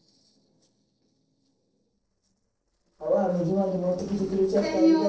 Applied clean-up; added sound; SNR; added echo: neural separator model SepFormer DNS4.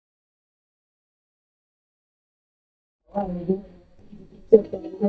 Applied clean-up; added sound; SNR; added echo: neural mask model DeepFilterNet 3.